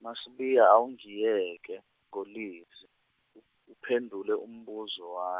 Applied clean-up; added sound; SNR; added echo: none; none; none; none.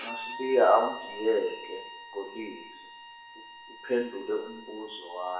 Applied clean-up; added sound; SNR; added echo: none; Bowed string instrument; 13 dB; reverberation time 0.8 s.